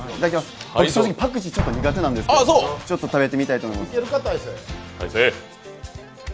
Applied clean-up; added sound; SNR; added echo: none; Explosion; 12 dB; none.